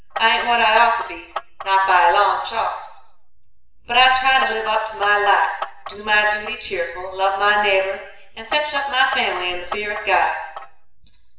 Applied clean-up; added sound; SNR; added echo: none; Clock; 15 dB; reverberation time 0.9 s.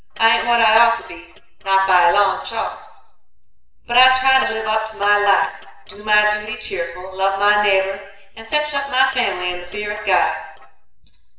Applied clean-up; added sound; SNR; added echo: neural separator model SepFormer DNS4.